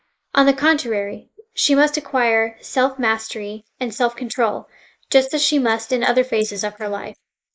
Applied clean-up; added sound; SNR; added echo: neural mask model Resemble Enhance denoiser.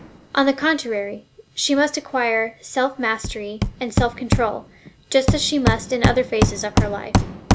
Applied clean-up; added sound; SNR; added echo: none; Hammer; 1 dB; none.